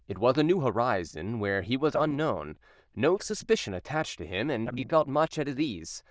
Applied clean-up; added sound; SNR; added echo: neural diffusion model UNIVERSE++.